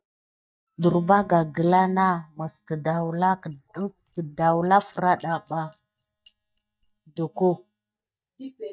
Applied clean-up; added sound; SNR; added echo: neural mask model DeepFilterNet 3.